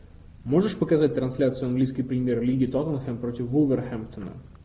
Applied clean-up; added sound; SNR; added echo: none; none; none; none.